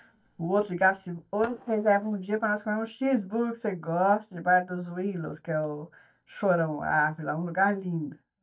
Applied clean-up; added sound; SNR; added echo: neural mask model DeepFilterNet 3.